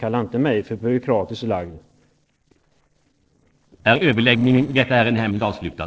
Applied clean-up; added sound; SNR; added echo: neural separator model SepFormer DNS4.